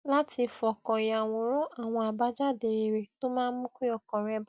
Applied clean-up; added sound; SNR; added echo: none; none; none; none.